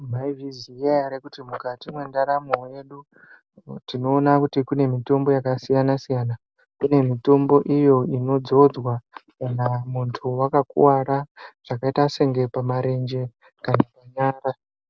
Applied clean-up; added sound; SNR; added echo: none; none; none; none.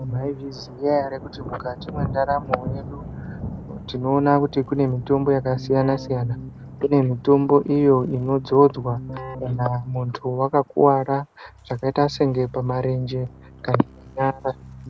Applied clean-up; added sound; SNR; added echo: none; Keyboard (musical) + Thunder; 14 dB; none.